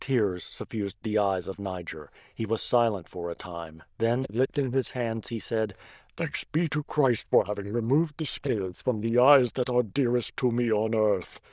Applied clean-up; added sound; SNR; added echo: neural diffusion model UNIVERSE++.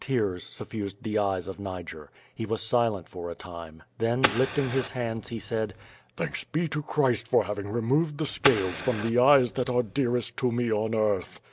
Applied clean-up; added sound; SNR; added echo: none; Fire; 5 dB; none.